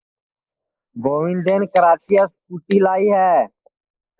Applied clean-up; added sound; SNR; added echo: neural mask model Resemble Enhance denoiser.